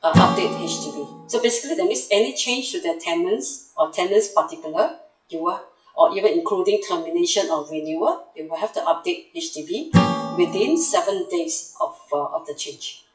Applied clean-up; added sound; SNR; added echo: classical method WPE with log-MMSE.